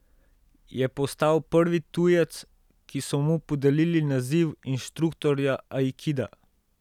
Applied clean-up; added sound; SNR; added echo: none; none; none; none.